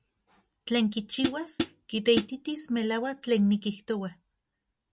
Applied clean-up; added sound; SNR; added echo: none; Hi-hat; 2 dB; none.